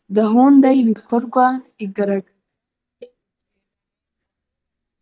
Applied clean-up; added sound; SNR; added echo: neural mask model DeepFilterNet 3.